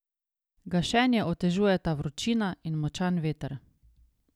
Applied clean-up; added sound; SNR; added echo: none; none; none; none.